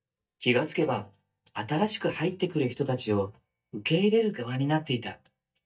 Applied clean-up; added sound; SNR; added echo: neural mask model DeepFilterNet 3.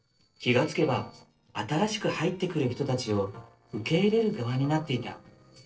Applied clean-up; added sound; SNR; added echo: neural separator model SepFormer DNS4.